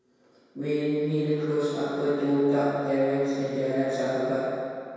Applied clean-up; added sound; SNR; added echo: none; none; none; reverberation time 2.2 s.